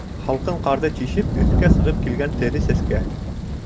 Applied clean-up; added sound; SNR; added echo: none; Thunder; -5 dB; none.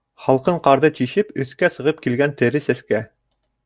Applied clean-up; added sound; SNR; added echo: none; none; none; none.